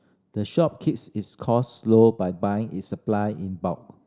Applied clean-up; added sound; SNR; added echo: none; none; none; none.